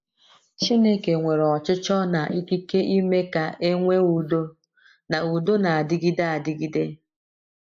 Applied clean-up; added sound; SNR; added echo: neural mask model Resemble Enhance denoiser.